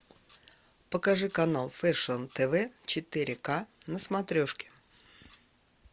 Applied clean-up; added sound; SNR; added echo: none; none; none; none.